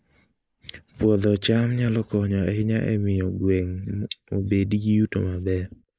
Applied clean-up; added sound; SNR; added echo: neural mask model Resemble Enhance denoiser.